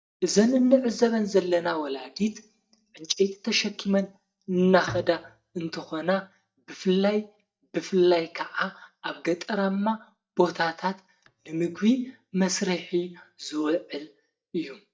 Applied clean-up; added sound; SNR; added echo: neural mask model DeepFilterNet 3.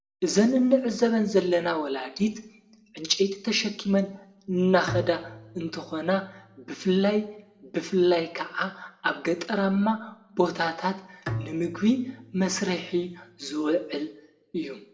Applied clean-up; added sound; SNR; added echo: none; Bowed string instrument; 14 dB; reverberation time 0.5 s.